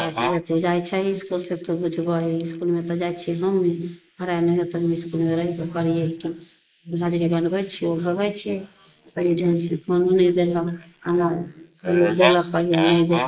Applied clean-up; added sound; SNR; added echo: neural mask model Resemble Enhance denoiser.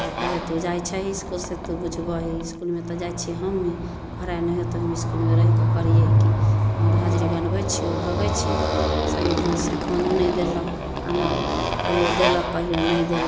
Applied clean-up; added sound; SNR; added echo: none; Motorcycle; -4 dB; none.